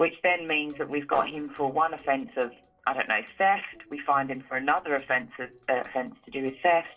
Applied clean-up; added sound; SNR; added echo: neural separator model SepFormer DNS4.